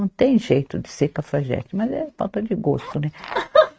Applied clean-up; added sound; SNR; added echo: neural mask model RNNoise.